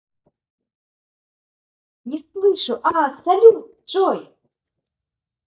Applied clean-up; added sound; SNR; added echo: neural mask model DeepFilterNet 3.